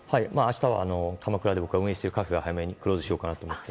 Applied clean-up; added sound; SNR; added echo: none; none; none; none.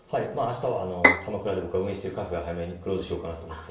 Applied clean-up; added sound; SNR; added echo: none; Bowed string instrument; -5 dB; reverberation time 0.6 s.